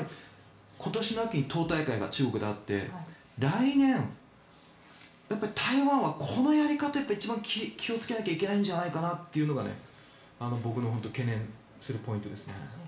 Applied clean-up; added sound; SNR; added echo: none; none; none; reverberation time 0.4 s.